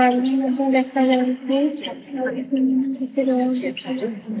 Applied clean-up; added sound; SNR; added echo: neural mask model Resemble Enhance denoiser.